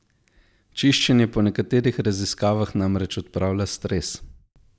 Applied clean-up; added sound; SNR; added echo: none; none; none; none.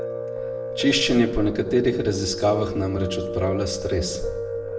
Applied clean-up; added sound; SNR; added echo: none; Piano; 6 dB; reverberation time 0.6 s.